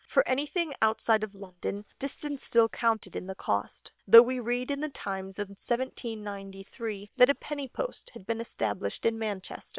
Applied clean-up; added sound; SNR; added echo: neural separator model SepFormer WHAM!.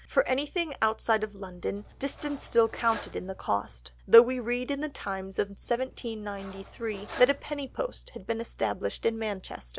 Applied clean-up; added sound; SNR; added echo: none; Cutlery, silverware; 18 dB; none.